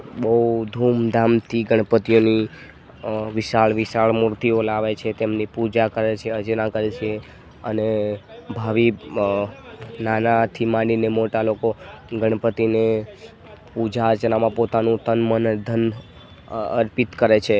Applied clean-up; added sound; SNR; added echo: none; none; none; none.